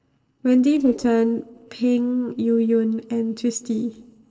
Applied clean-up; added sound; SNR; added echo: neural separator model SepFormer DNS4.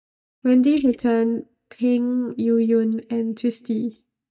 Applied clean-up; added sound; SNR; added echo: neural mask model DeepFilterNet 3.